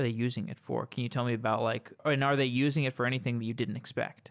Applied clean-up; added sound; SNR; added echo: none; none; none; none.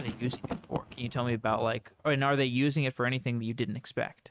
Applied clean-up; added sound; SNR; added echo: neural mask model RNNoise.